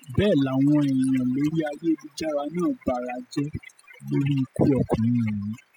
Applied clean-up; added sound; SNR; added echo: classical method spectral subtraction.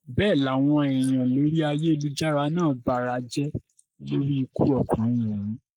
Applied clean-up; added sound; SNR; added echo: neural mask model Resemble Enhance denoiser.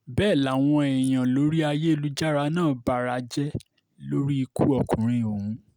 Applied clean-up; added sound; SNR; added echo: none; none; none; none.